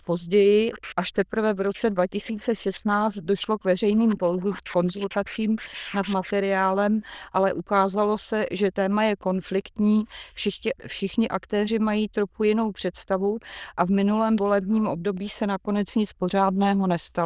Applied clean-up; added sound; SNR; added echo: neural diffusion model UNIVERSE++.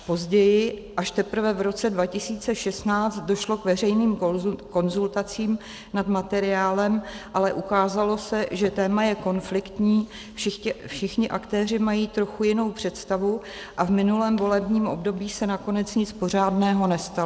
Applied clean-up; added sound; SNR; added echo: none; none; none; none.